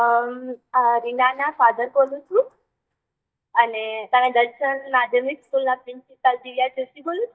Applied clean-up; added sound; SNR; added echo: neural mask model DeepFilterNet 3.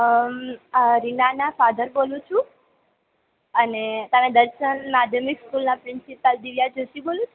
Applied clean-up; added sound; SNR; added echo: none; none; none; none.